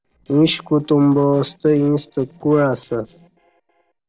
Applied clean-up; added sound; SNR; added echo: neural separator model SepFormer DNS4.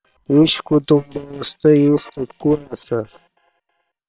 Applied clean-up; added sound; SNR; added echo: neural separator model SepFormer WHAM!.